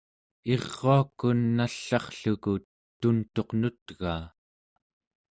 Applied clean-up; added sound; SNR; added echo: none; none; none; none.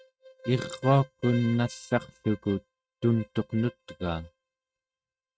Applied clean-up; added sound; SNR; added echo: neural mask model RNNoise.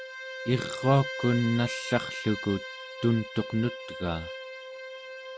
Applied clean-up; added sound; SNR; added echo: none; Bowed string instrument; 9 dB; none.